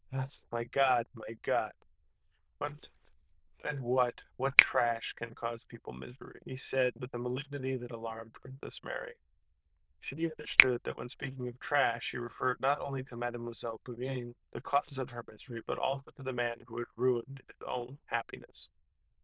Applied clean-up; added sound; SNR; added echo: neural diffusion model UNIVERSE++.